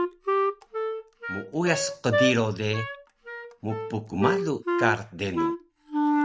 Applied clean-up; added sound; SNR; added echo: none; Wind instrument, woodwind instrument; -1 dB; none.